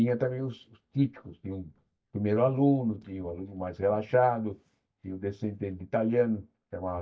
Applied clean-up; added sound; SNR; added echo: neural mask model DeepFilterNet 3.